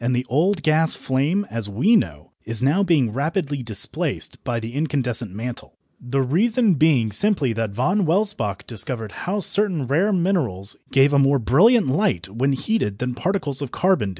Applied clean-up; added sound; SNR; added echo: none; none; none; none.